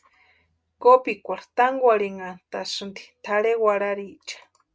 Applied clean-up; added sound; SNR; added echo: none; none; none; none.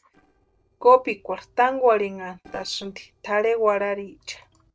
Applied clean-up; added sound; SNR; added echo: neural separator model SepFormer DNS4.